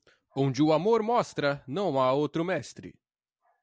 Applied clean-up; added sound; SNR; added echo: none; none; none; none.